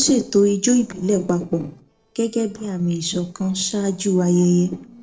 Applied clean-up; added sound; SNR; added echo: neural separator model SepFormer DNS4.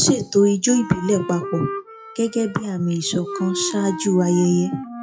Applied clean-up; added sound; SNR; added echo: classical method WPE with log-MMSE.